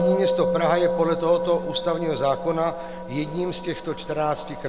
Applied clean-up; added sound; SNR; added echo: none; Musical instrument; 4 dB; none.